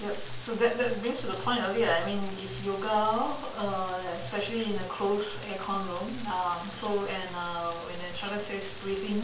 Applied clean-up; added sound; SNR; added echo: none; Rain; 16 dB; reverberation time 0.3 s.